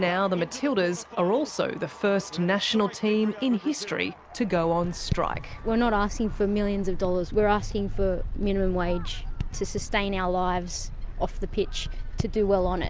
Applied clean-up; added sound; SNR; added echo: none; none; none; none.